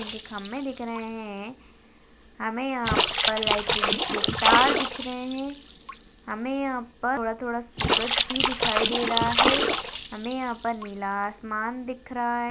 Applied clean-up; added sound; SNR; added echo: none; Splash, splatter; -2 dB; none.